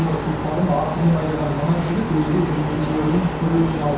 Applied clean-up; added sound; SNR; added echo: none; Cricket; 4 dB; reverberation time 0.7 s.